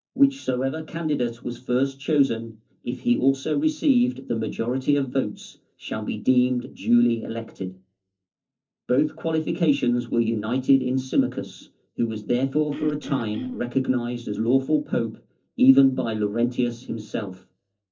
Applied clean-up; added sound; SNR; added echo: neural separator model SepFormer DNS4.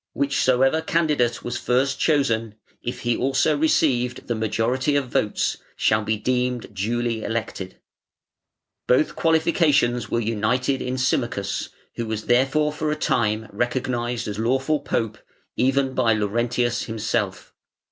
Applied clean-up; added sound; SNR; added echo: none; none; none; none.